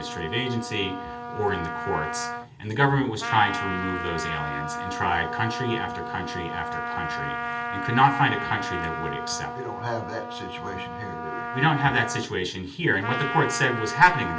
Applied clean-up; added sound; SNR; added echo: none; Trumpet; 5 dB; reverberation time 0.2 s.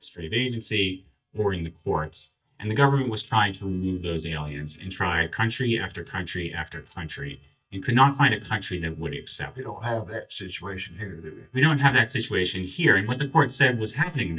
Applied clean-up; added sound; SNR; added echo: neural mask model DeepFilterNet 3.